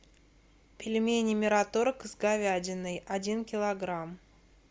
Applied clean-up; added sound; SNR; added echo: none; none; none; none.